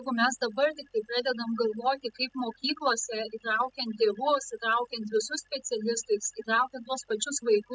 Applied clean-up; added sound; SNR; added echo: classical method spectral subtraction.